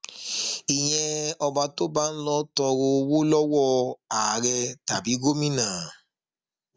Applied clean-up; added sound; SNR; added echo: none; none; none; none.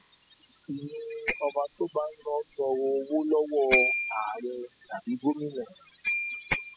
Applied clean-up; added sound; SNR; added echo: classical method spectral subtraction.